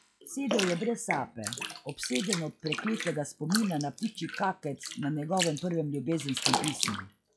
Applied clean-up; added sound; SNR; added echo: classical method log-MMSE.